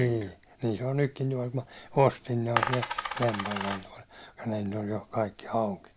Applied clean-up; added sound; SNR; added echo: none; Coin (dropping); 2 dB; none.